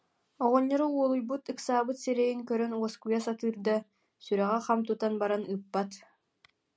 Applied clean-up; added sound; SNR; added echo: none; none; none; none.